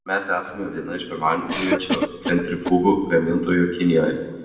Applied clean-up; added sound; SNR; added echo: none; Cough; 8 dB; reverberation time 1.2 s.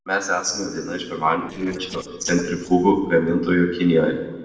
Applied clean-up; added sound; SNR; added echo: neural separator model SepFormer DNS4.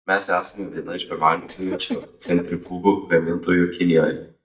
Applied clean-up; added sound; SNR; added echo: neural mask model DeepFilterNet 3.